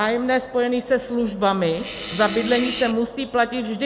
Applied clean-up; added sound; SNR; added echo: none; Fart; 10 dB; none.